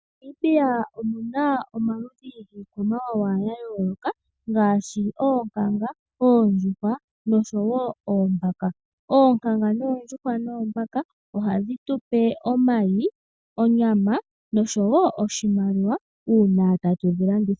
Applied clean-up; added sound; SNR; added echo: none; none; none; none.